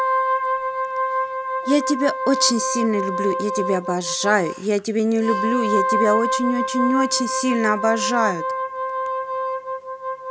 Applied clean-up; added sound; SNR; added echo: none; Wind instrument, woodwind instrument; 1 dB; none.